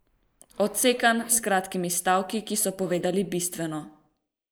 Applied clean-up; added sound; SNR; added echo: neural mask model Resemble Enhance denoiser.